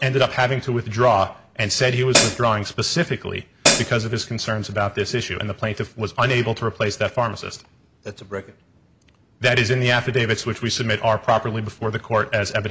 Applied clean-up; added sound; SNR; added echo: none; Hi-hat; -3 dB; none.